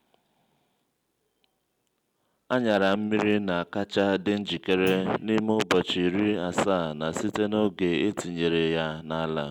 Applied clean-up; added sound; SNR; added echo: none; Thump, thud; 14 dB; none.